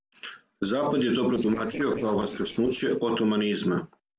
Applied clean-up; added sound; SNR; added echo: neural separator model SepFormer DNS4.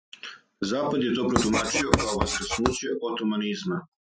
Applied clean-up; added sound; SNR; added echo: classical method Wiener filter.